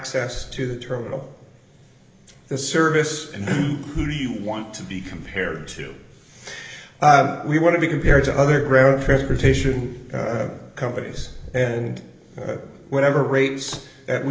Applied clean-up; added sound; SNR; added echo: none; Slam / Microwave oven; 20 dB; reverberation time 0.8 s.